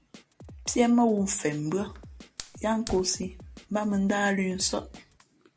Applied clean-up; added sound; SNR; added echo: none; Fire + Drum kit; 18 dB; none.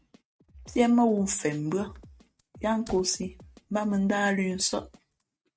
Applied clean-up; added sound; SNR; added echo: neural mask model RNNoise.